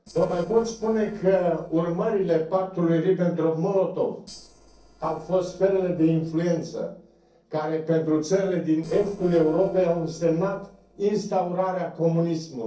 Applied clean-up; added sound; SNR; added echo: neural separator model SepFormer DNS4.